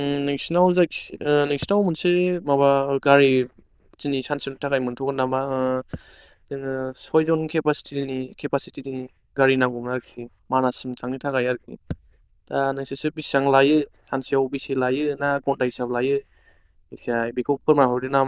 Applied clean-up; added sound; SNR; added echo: neural diffusion model UNIVERSE++.